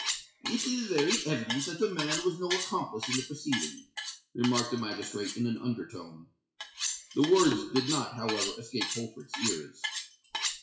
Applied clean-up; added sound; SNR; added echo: classical method WPE with log-MMSE.